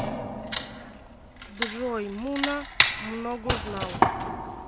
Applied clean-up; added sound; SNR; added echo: none; Wood; -5 dB; none.